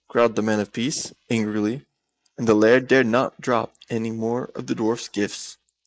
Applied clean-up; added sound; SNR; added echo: neural mask model Resemble Enhance denoiser.